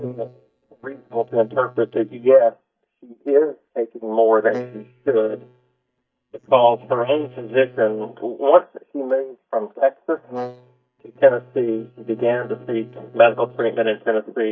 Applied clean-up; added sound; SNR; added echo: neural mask model DeepFilterNet 3.